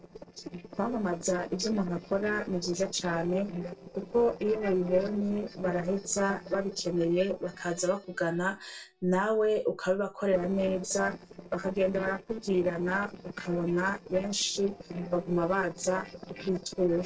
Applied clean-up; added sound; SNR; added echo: neural separator model SepFormer DNS4.